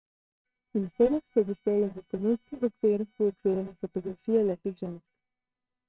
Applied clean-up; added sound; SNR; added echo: neural separator model SepFormer WHAMR!.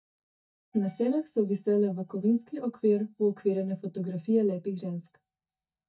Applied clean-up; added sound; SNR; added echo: neural mask model DeepFilterNet 3.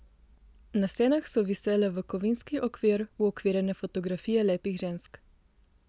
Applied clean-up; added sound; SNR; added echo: none; none; none; none.